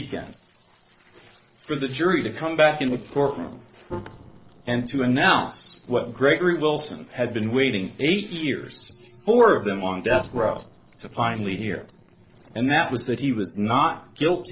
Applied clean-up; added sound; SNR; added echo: neural separator model SepFormer DNS4.